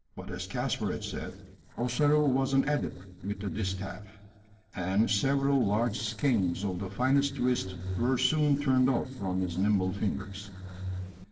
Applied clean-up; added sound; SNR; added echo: neural separator model SepFormer DNS4.